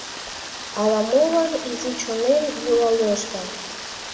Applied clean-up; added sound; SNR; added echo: none; Rain; 11 dB; reverberation time 1.8 s.